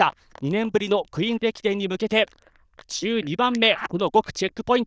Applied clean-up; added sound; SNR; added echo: neural diffusion model UNIVERSE++.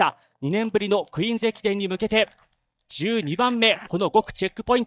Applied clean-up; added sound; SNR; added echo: neural mask model DeepFilterNet 3.